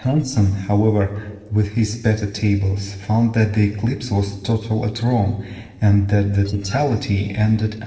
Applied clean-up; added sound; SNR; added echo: neural separator model SepFormer DNS4.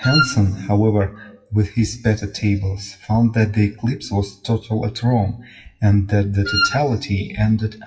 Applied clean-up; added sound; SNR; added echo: classical method WPE with log-MMSE.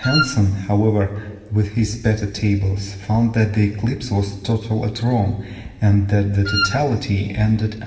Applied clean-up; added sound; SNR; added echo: none; Wind instrument, woodwind instrument; 5 dB; reverberation time 1.4 s.